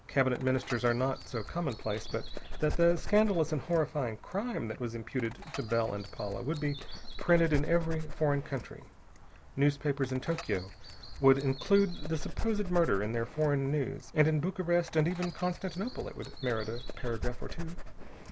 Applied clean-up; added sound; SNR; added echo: none; Dog; 7 dB; none.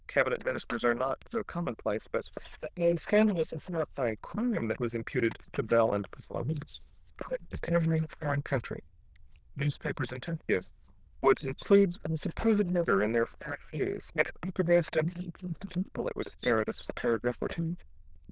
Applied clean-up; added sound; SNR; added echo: neural diffusion model UNIVERSE++.